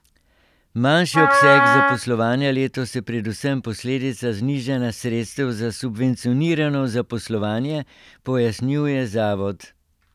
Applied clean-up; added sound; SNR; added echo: none; Wind instrument, woodwind instrument; -4 dB; none.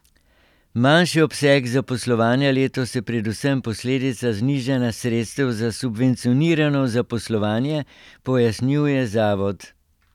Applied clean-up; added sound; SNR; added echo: none; none; none; none.